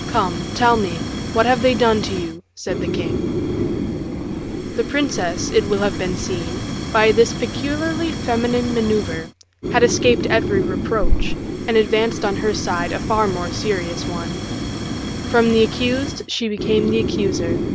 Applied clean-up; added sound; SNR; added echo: none; Fire; 4 dB; none.